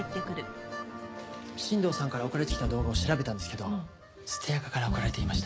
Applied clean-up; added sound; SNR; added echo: none; none; none; none.